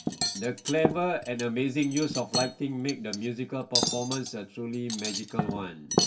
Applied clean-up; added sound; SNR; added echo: none; Cutlery, silverware; 2 dB; reverberation time 0.2 s.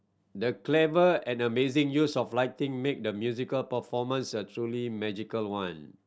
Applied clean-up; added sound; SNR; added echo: none; none; none; none.